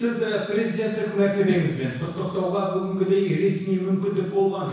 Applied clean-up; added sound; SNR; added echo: neural separator model SepFormer DNS4.